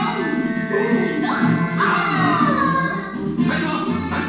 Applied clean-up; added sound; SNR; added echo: none; Bowed string instrument; 14 dB; reverberation time 1.2 s.